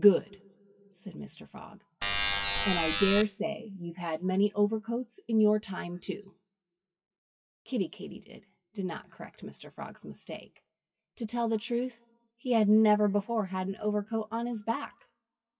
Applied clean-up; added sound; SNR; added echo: classical method WPE with log-MMSE.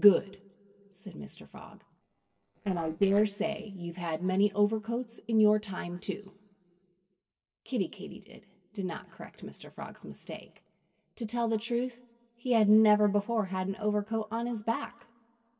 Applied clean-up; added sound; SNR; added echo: neural separator model SepFormer DNS4.